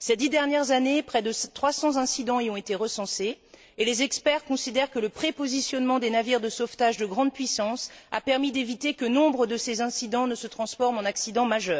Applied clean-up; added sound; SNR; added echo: none; none; none; none.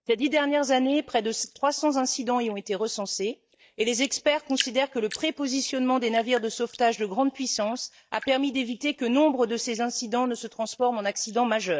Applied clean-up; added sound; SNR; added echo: neural mask model DeepFilterNet 3.